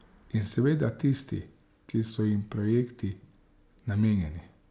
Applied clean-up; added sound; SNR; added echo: none; none; none; none.